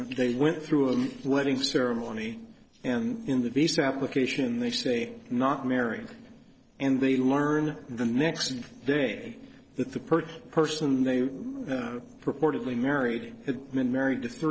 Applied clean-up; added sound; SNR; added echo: neural separator model SepFormer DNS4.